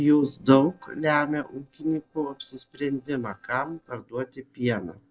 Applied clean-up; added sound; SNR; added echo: neural separator model SepFormer DNS4.